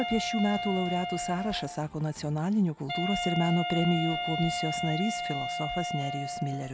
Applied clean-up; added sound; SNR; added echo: none; Wind instrument, woodwind instrument; 4 dB; none.